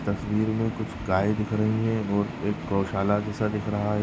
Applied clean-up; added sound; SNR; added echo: none; none; none; none.